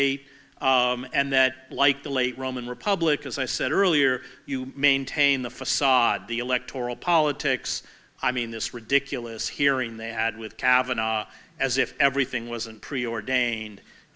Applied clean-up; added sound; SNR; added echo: none; none; none; none.